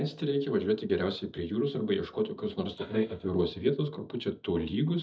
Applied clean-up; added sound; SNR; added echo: neural mask model DeepFilterNet 3.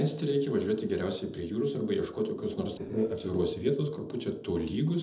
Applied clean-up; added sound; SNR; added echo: neural separator model SepFormer DNS4.